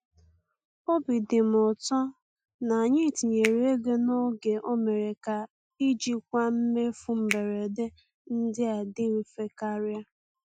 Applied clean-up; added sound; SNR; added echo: classical method Wiener filter.